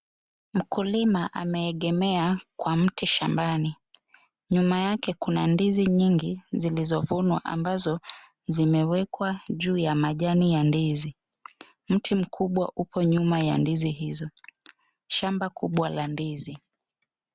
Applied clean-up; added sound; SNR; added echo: none; none; none; none.